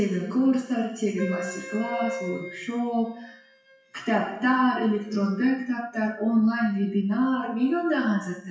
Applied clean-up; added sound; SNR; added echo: classical method WPE with log-MMSE.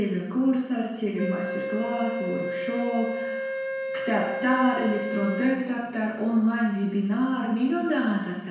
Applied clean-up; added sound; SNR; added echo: none; Wind instrument, woodwind instrument; 7 dB; reverberation time 0.9 s.